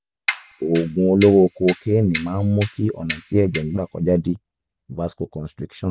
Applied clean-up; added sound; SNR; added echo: none; Clock; 8 dB; none.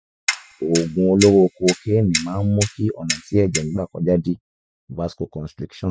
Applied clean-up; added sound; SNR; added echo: classical method Wiener filter.